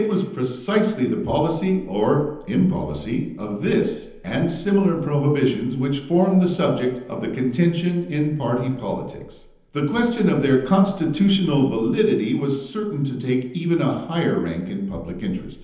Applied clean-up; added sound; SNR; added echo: none; none; none; reverberation time 0.9 s.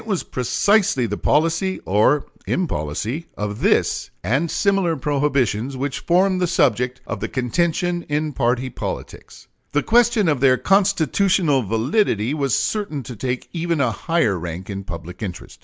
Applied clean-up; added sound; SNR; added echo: none; none; none; none.